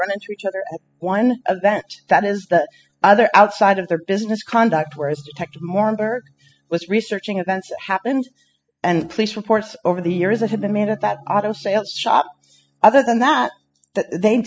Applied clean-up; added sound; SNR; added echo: classical method spectral subtraction.